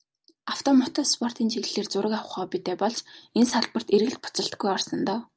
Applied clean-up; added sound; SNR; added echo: none; none; none; none.